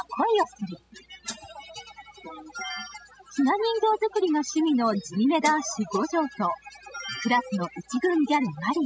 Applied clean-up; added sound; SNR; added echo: classical method spectral subtraction.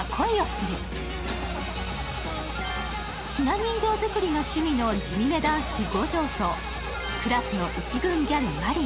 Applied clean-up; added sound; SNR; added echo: none; Musical instrument + Engine starting / Car; 6 dB; none.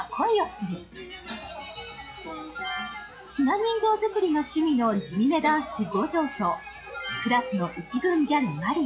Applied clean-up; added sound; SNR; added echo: classical method log-MMSE.